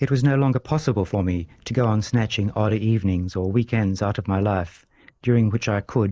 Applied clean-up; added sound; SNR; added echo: neural mask model Resemble Enhance denoiser.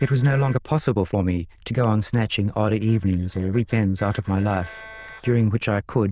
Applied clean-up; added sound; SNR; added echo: neural diffusion model UNIVERSE++.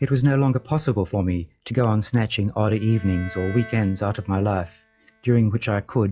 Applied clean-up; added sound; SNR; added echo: classical method log-MMSE.